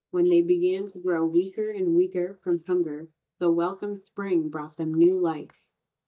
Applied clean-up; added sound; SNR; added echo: neural mask model DeepFilterNet 3.